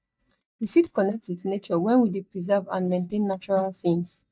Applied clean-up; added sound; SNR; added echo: neural mask model DeepFilterNet 3.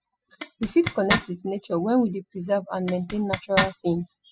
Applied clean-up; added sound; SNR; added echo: classical method spectral subtraction.